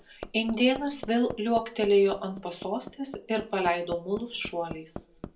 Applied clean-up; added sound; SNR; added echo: none; Hammer; 16 dB; reverberation time 0.2 s.